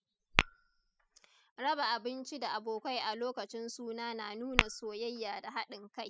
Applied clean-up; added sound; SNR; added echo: classical method spectral subtraction.